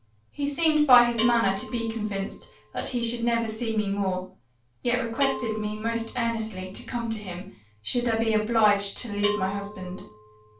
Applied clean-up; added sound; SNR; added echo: none; Bell; 13 dB; reverberation time 0.3 s.